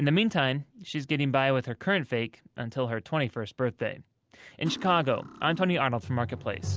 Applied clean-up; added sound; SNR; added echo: none; Cutlery, silverware; 16 dB; none.